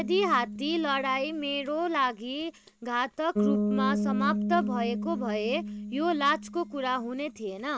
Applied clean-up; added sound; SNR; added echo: none; Bass guitar; 3 dB; none.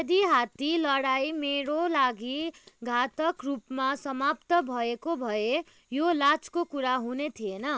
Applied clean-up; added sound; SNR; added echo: none; none; none; none.